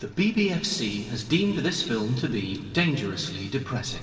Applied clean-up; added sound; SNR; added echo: none; none; none; reverberation time 2.6 s.